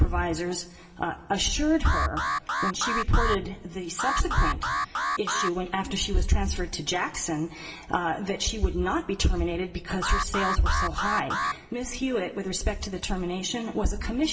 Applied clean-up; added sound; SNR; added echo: none; Alarm; 2 dB; reverberation time 0.9 s.